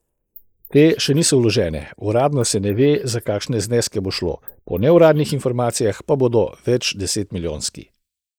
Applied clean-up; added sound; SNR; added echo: neural mask model Resemble Enhance denoiser.